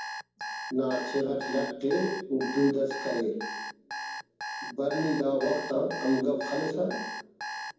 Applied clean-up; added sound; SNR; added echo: none; Alarm; 8 dB; reverberation time 1.2 s.